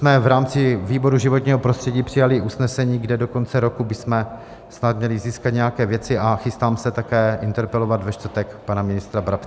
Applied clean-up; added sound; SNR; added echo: none; none; none; none.